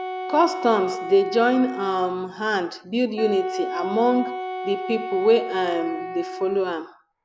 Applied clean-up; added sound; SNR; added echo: none; Wind instrument, woodwind instrument; 8 dB; none.